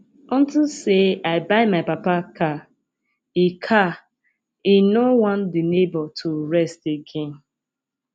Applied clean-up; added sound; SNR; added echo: none; none; none; none.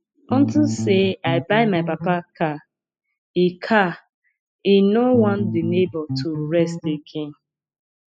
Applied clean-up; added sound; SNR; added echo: classical method spectral subtraction.